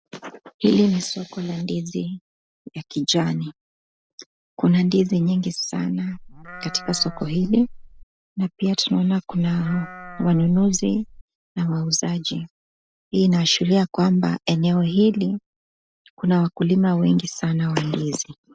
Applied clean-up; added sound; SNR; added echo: neural separator model SepFormer DNS4.